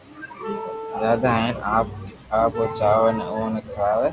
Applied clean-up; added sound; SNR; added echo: none; Wind instrument, woodwind instrument; 12 dB; none.